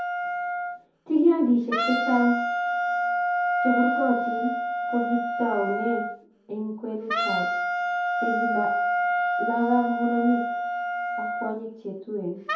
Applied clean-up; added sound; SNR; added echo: none; Wind instrument, woodwind instrument; 0 dB; reverberation time 0.6 s.